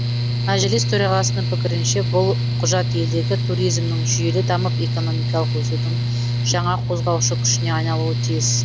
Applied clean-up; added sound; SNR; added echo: none; Mechanical fan; -3 dB; none.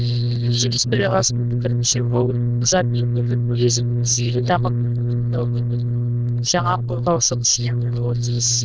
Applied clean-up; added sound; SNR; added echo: neural diffusion model UNIVERSE++.